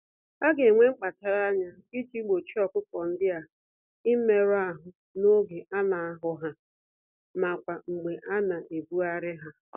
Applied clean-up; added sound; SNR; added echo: none; none; none; none.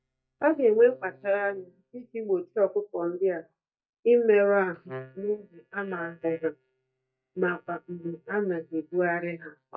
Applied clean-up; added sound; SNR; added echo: neural mask model DeepFilterNet 3.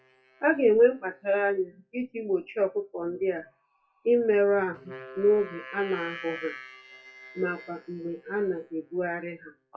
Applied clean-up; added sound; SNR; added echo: classical method WPE with log-MMSE.